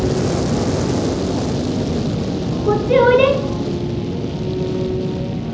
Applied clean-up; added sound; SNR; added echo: none; Fire; 0 dB; reverberation time 2.2 s.